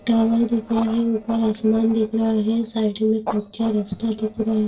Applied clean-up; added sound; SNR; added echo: neural separator model SepFormer DNS4.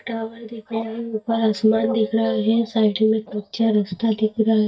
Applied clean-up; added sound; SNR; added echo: neural mask model DeepFilterNet 3.